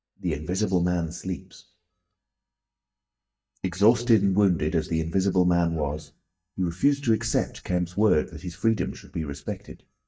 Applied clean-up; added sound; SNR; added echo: neural mask model DeepFilterNet 3.